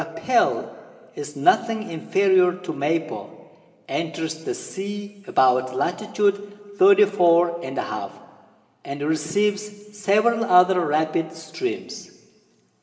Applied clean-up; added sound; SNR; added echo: none; none; none; reverberation time 1.6 s.